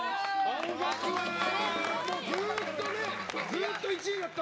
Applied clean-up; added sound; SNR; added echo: none; none; none; none.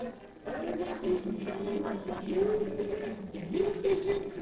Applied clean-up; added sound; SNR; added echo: neural separator model SepFormer DNS4.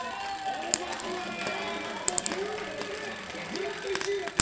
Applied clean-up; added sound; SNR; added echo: none; Frying (food); 1 dB; reverberation time 0.9 s.